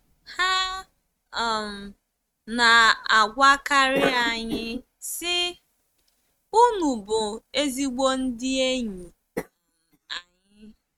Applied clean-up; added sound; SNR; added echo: neural mask model RNNoise.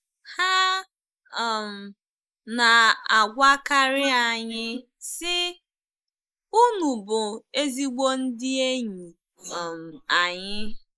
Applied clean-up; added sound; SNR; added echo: neural mask model Resemble Enhance denoiser.